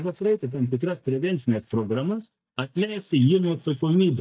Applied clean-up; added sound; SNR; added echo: neural mask model DeepFilterNet 3.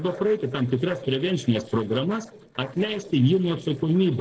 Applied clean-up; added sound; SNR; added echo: neural separator model SepFormer DNS4.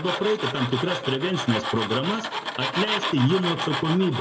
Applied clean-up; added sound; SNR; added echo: none; Tools; 5 dB; reverberation time 0.9 s.